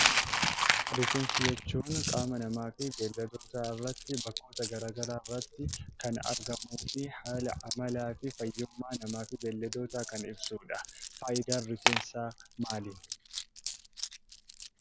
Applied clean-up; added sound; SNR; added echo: none; Coin (dropping); -1 dB; none.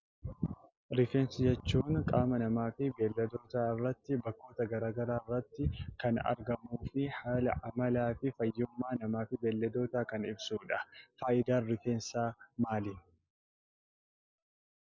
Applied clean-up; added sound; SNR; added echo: none; none; none; none.